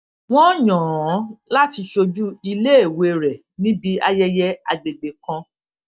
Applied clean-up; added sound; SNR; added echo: neural mask model DeepFilterNet 3.